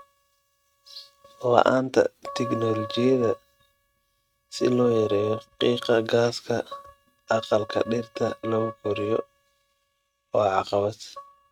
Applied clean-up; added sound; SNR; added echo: neural mask model RNNoise.